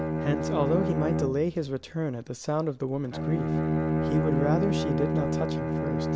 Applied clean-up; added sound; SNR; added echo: none; Bowed string instrument; -1 dB; none.